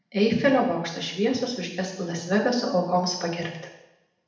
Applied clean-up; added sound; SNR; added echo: none; none; none; reverberation time 0.8 s.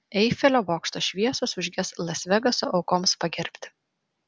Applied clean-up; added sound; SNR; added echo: none; none; none; none.